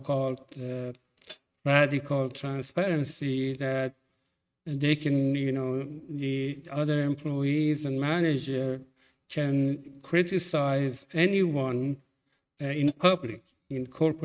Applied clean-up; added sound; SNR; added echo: neural mask model RNNoise.